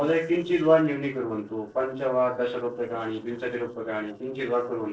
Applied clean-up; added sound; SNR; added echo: neural separator model SepFormer DNS4.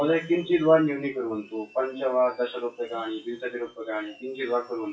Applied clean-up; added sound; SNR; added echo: classical method WPE with log-MMSE.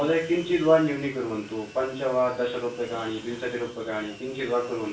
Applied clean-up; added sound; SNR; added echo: none; Sawing; 20 dB; reverberation time 0.3 s.